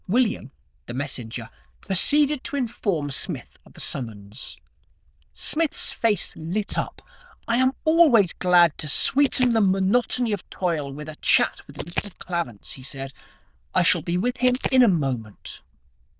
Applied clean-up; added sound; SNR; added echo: neural diffusion model UNIVERSE++.